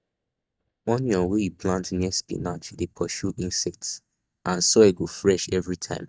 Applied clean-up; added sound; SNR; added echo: neural mask model DeepFilterNet 3.